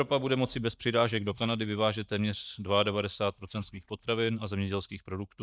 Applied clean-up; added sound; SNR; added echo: neural mask model DeepFilterNet 3.